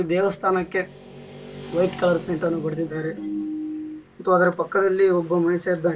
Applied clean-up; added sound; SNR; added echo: none; Motorcycle / Traffic noise, roadway noise; 19 dB; reverberation time 0.2 s.